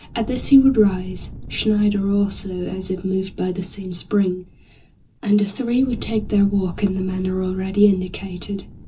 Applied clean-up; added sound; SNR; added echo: none; Fire; 14 dB; reverberation time 0.2 s.